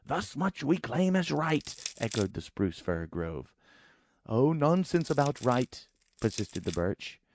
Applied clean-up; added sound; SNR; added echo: neural mask model RNNoise.